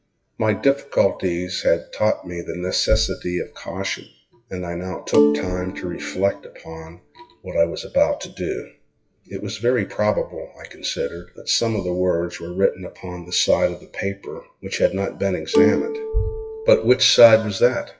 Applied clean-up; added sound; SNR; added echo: classical method WPE with log-MMSE.